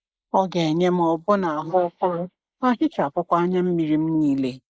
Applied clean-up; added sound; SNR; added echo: neural mask model Resemble Enhance denoiser.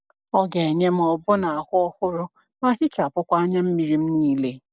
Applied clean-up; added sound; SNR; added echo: none; none; none; none.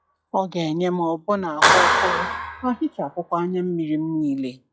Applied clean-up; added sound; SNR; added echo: classical method log-MMSE.